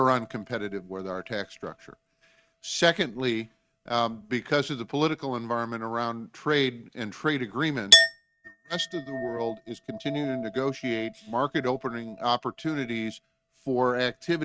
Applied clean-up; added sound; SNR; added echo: neural mask model RNNoise.